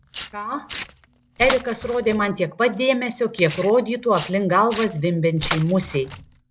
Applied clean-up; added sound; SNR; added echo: none; Tearing; 11 dB; none.